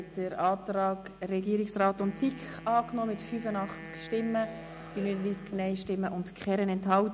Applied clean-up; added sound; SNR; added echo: none; Wind instrument, woodwind instrument; 18 dB; none.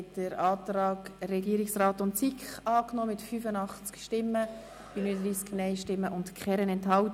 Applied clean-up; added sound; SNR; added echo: none; none; none; none.